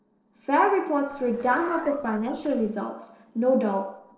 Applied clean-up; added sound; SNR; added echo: neural separator model SepFormer DNS4.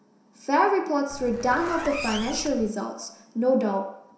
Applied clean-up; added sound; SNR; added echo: none; Zipper (clothing); 11 dB; reverberation time 0.7 s.